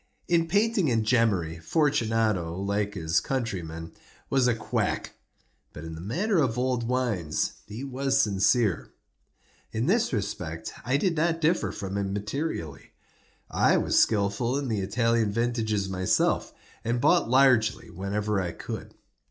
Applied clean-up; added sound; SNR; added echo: none; none; none; none.